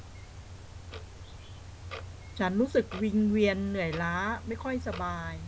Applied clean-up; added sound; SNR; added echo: none; Clock; 11 dB; none.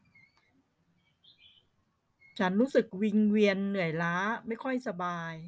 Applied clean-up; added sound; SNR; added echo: none; none; none; none.